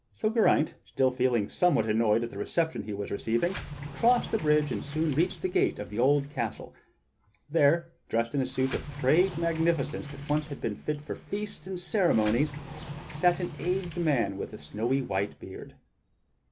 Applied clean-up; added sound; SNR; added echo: none; Sliding door; 13 dB; none.